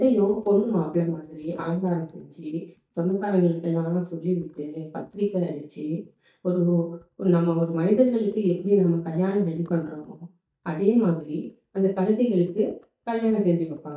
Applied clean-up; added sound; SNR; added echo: neural mask model DeepFilterNet 3.